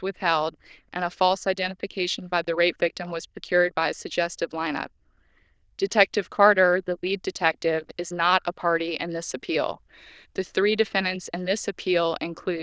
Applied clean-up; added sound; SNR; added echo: neural diffusion model UNIVERSE++.